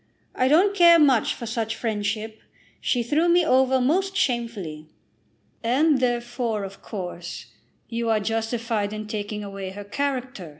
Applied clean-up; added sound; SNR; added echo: none; none; none; none.